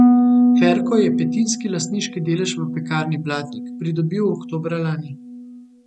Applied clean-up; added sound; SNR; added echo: none; Harp; -2 dB; none.